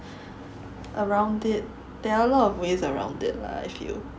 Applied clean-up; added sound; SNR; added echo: none; none; none; none.